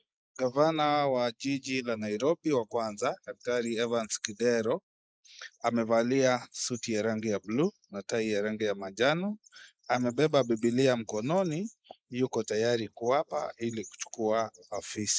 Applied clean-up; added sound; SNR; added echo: neural mask model Resemble Enhance denoiser.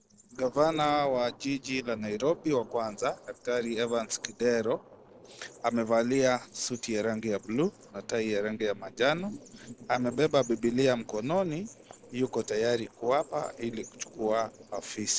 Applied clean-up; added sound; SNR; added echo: neural separator model SepFormer DNS4.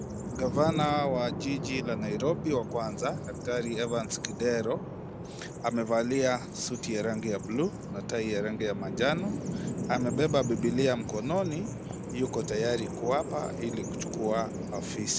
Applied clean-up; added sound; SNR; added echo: none; Bird vocalization, bird call, bird song; 5 dB; none.